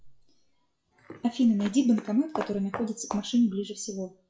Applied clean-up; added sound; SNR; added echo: classical method WPE with log-MMSE.